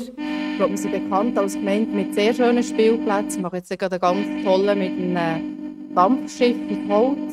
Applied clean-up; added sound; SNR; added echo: neural mask model RNNoise.